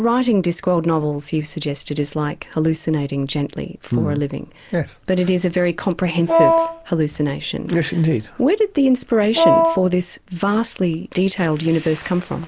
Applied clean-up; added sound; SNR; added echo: none; Wind instrument, woodwind instrument; -4 dB; none.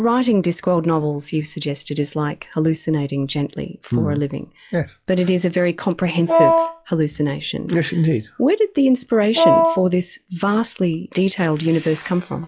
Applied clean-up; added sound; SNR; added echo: classical method log-MMSE.